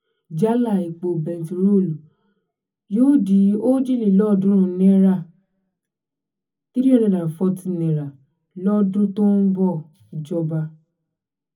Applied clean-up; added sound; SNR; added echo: none; none; none; reverberation time 0.3 s.